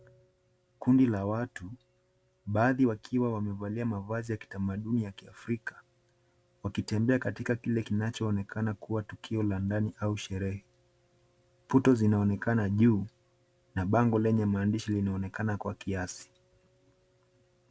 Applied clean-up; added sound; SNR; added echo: none; none; none; none.